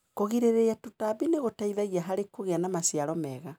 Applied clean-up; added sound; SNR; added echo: none; none; none; none.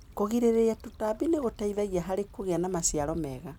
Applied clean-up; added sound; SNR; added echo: none; Stream / Trickle, dribble / Traffic noise, roadway noise; 18 dB; none.